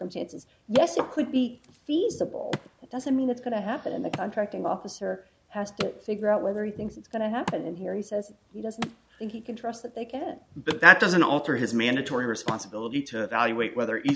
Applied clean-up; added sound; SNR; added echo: none; Wood; 16 dB; none.